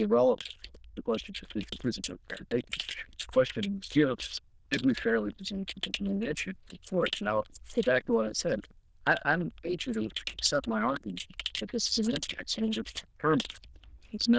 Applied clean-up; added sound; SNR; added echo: neural diffusion model UNIVERSE++.